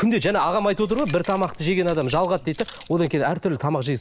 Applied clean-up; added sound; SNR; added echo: none; Keys jangling; 18 dB; none.